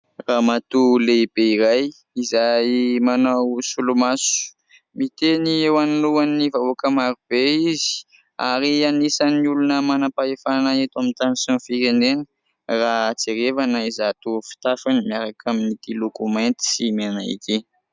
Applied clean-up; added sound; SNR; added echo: none; none; none; none.